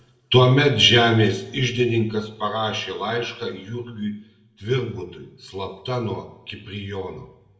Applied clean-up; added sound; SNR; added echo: none; none; none; reverberation time 0.8 s.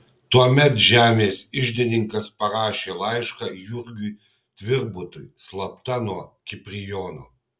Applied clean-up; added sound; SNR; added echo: none; none; none; none.